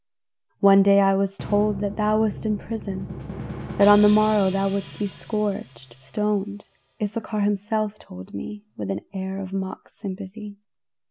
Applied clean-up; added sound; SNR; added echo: none; Drum; 15 dB; none.